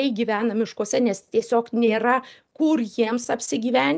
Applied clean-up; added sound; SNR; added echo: none; none; none; none.